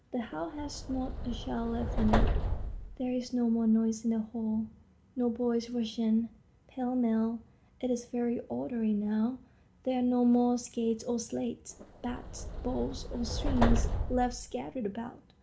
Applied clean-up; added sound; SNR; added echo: none; Subway, metro, underground; 1 dB; none.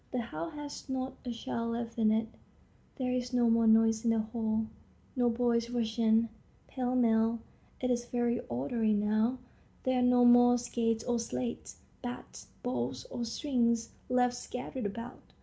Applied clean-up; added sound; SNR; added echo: none; none; none; none.